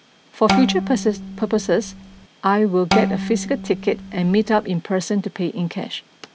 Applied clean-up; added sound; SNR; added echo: none; Bowed string instrument; 4 dB; none.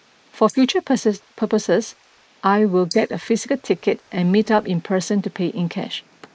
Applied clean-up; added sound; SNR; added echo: neural mask model Resemble Enhance denoiser.